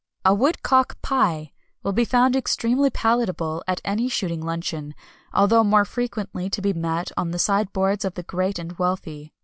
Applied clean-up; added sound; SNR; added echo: none; none; none; none.